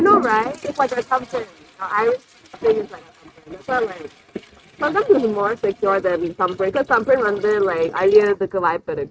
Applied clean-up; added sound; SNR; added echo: neural mask model RNNoise.